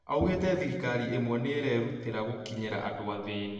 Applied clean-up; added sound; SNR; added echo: none; none; none; reverberation time 1.2 s.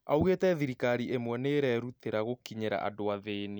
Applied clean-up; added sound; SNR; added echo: none; none; none; none.